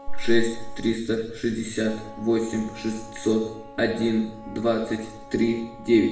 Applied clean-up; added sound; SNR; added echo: none; Wind instrument, woodwind instrument; 20 dB; reverberation time 0.7 s.